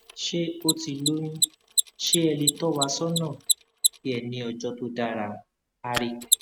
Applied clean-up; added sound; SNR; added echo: neural mask model RNNoise.